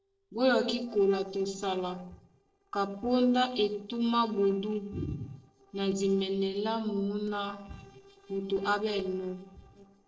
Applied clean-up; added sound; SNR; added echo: neural separator model SepFormer DNS4.